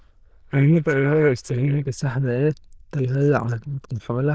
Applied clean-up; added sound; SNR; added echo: neural diffusion model UNIVERSE++.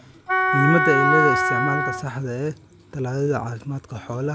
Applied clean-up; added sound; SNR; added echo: none; Wind instrument, woodwind instrument; -4 dB; none.